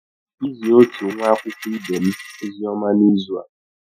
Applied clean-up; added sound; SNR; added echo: classical method Wiener filter.